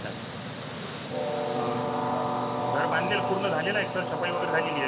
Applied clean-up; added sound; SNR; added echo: none; Train; -2 dB; reverberation time 1.9 s.